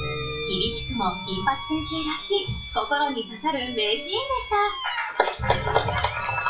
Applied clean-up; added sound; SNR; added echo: classical method WPE with log-MMSE.